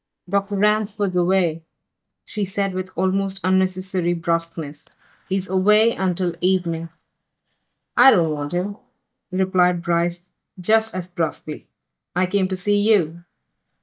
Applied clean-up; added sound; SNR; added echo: neural mask model DeepFilterNet 3.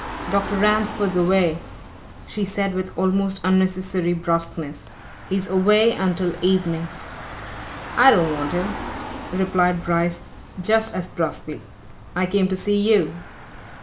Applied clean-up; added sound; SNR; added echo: none; Engine / Car; 13 dB; reverberation time 0.6 s.